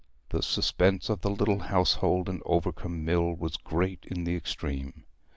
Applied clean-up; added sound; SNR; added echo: neural mask model Resemble Enhance denoiser.